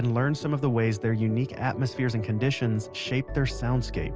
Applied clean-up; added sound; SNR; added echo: none; none; none; none.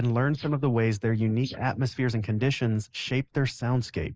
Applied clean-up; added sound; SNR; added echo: neural mask model Resemble Enhance denoiser.